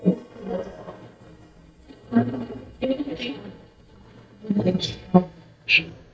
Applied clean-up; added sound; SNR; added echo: neural mask model DeepFilterNet 3.